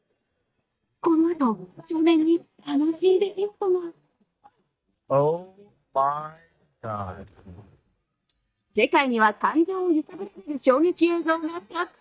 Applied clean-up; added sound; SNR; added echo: neural mask model DeepFilterNet 3.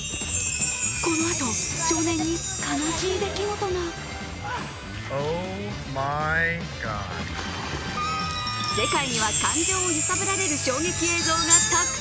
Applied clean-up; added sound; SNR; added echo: none; Chime; 1 dB; none.